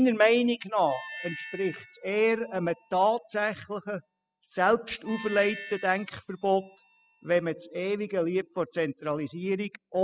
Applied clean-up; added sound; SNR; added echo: classical method spectral subtraction.